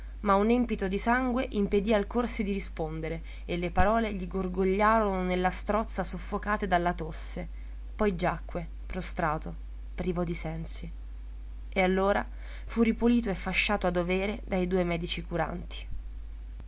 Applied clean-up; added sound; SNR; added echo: none; none; none; none.